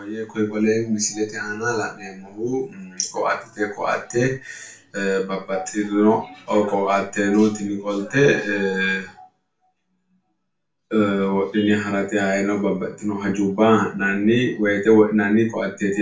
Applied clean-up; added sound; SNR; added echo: none; none; none; reverberation time 0.3 s.